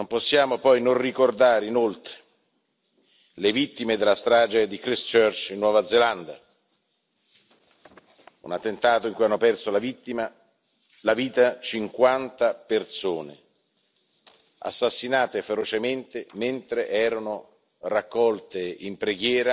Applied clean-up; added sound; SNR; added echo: none; none; none; none.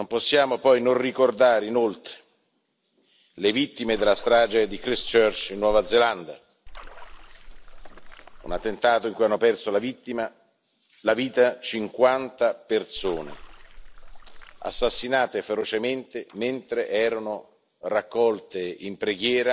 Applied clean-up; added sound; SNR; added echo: none; Splash, splatter; 13 dB; none.